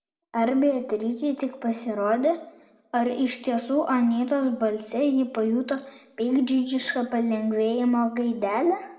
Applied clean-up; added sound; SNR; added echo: none; none; none; reverberation time 0.8 s.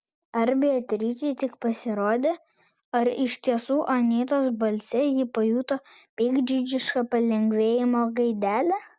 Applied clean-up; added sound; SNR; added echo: none; none; none; none.